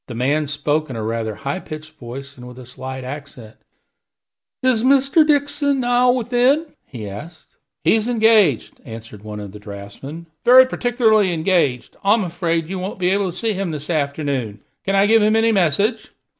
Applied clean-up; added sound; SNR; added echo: none; none; none; none.